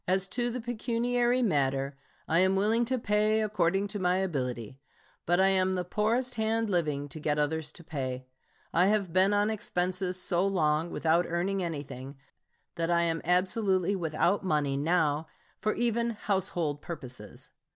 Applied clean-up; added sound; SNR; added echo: none; none; none; none.